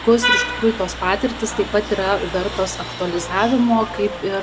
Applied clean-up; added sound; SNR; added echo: none; Vehicle horn, car horn, honking; 6 dB; none.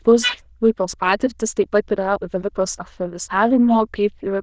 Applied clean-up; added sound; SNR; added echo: neural diffusion model UNIVERSE++.